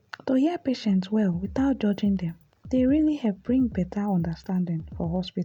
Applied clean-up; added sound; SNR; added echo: none; Drum kit; 17 dB; none.